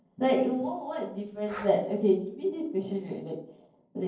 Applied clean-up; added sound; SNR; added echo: neural separator model SepFormer DNS4.